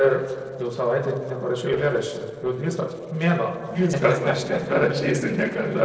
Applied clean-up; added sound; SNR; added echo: neural separator model SepFormer DNS4.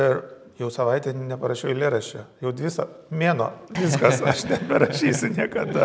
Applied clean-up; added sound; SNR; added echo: none; none; none; none.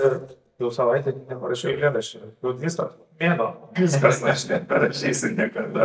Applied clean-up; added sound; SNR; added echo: neural mask model DeepFilterNet 3.